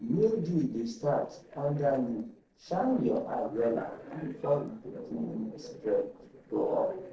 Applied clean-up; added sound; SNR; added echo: neural separator model SepFormer DNS4.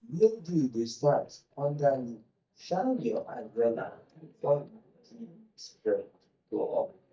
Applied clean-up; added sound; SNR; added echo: neural mask model DeepFilterNet 3.